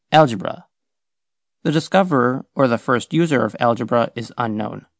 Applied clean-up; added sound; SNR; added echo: none; none; none; none.